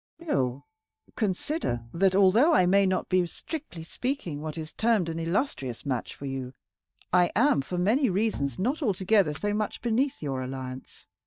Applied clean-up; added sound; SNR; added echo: neural mask model DeepFilterNet 3.